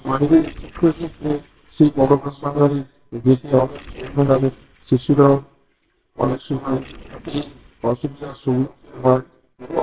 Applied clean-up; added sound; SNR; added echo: neural separator model SepFormer WHAMR!.